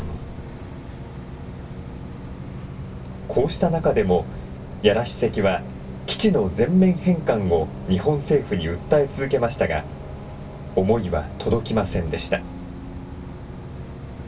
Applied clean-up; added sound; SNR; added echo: none; Bus; 10 dB; reverberation time 0.1 s.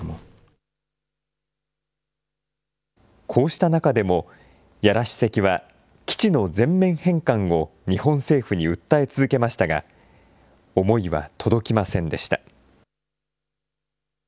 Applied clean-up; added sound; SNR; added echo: none; none; none; none.